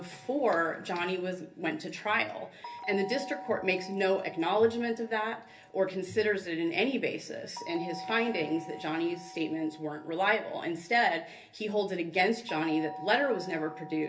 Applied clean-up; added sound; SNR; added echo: none; Doorbell; 16 dB; reverberation time 0.3 s.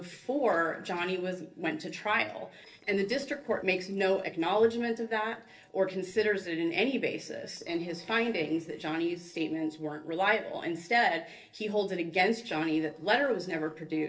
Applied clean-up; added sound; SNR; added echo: neural separator model SepFormer DNS4.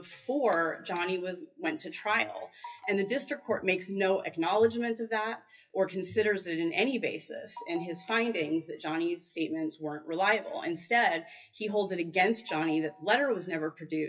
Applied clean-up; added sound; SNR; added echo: classical method WPE with log-MMSE.